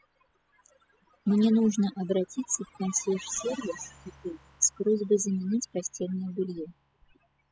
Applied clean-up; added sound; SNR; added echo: classical method spectral subtraction.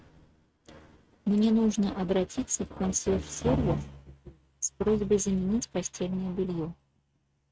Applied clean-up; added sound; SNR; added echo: neural mask model RNNoise.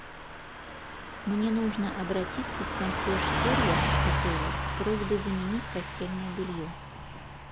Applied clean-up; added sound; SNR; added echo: none; Car passing by / Truck; -1 dB; none.